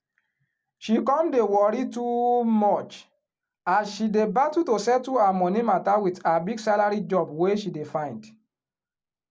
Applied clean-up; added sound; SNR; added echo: none; none; none; none.